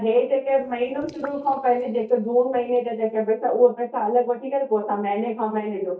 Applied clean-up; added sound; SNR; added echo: neural mask model DeepFilterNet 3.